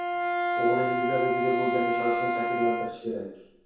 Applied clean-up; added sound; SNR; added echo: none; Bowed string instrument; -1 dB; reverberation time 0.7 s.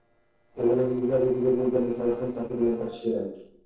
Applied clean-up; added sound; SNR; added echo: neural separator model SepFormer DNS4.